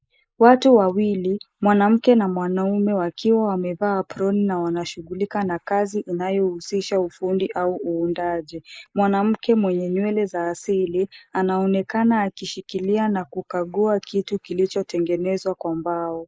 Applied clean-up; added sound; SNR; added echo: neural mask model Resemble Enhance denoiser.